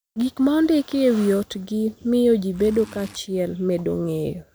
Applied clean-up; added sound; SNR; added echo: none; Zipper (clothing); 19 dB; none.